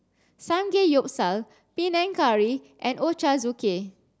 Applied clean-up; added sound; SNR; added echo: none; none; none; none.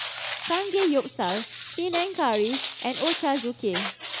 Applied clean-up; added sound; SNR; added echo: none; Walk, footsteps; 0 dB; none.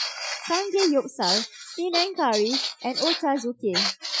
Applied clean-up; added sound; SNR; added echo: classical method Wiener filter.